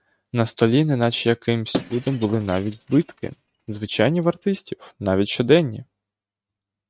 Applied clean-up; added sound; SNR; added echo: neural mask model RNNoise.